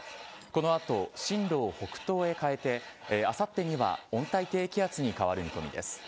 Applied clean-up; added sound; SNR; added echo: none; Tools; 16 dB; none.